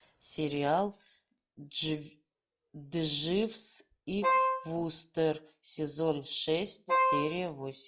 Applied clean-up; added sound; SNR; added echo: classical method log-MMSE.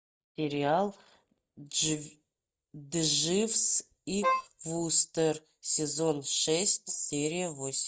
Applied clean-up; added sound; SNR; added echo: neural mask model DeepFilterNet 3.